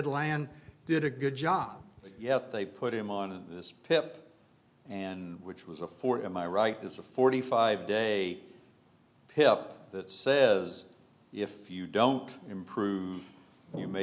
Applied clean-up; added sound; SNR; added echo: none; none; none; none.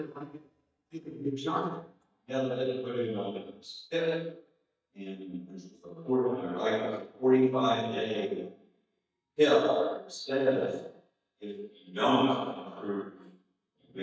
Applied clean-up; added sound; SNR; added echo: neural mask model DeepFilterNet 3.